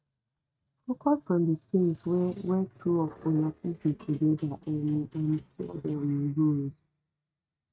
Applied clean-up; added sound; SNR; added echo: neural mask model RNNoise.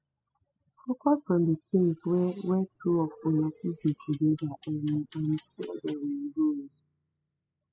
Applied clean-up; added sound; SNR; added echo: classical method spectral subtraction.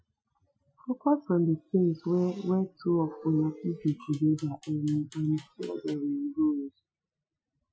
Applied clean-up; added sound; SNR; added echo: classical method Wiener filter.